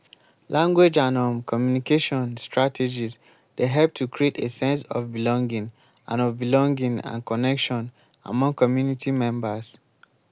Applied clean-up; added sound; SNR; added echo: none; none; none; none.